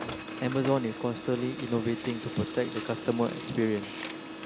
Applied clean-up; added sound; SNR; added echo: none; Printer; 7 dB; none.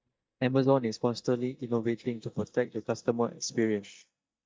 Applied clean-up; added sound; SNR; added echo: neural mask model DeepFilterNet 3.